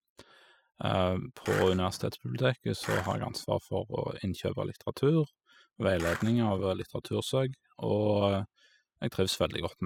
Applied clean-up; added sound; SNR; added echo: classical method spectral subtraction.